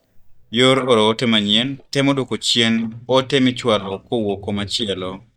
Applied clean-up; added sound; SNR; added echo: neural mask model DeepFilterNet 3.